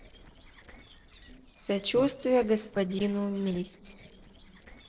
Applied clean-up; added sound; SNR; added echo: neural separator model SepFormer DNS4.